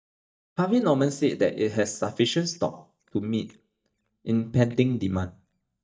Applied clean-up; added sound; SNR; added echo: neural mask model DeepFilterNet 3.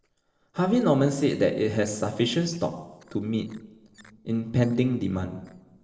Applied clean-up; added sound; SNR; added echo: neural separator model SepFormer DNS4.